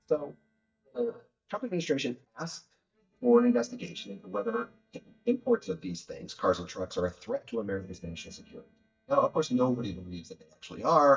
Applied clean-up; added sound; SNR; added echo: neural mask model DeepFilterNet 3.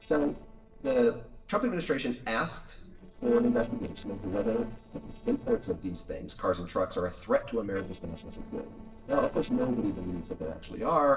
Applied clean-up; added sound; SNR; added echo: neural separator model SepFormer DNS4.